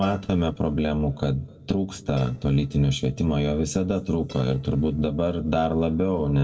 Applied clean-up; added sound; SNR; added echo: neural separator model SepFormer DNS4.